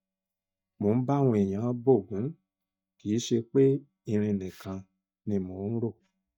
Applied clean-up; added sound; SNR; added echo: neural mask model DeepFilterNet 3.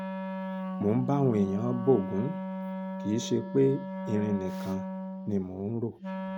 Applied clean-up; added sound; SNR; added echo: none; Wind instrument, woodwind instrument; 6 dB; none.